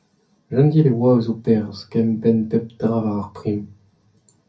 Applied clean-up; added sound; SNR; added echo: none; none; none; reverberation time 0.3 s.